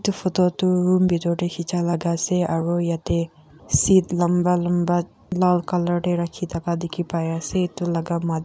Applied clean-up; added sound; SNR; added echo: none; none; none; none.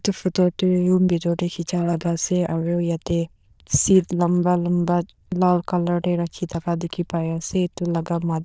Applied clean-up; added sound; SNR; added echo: neural diffusion model UNIVERSE++.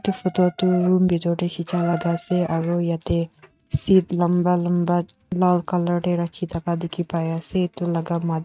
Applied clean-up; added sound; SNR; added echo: neural mask model RNNoise.